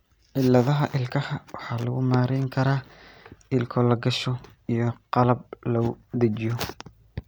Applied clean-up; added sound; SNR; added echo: none; none; none; none.